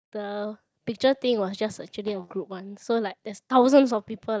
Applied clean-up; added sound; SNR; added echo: neural mask model DeepFilterNet 3.